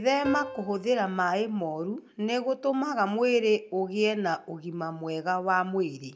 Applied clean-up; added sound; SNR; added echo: none; Piano; 15 dB; none.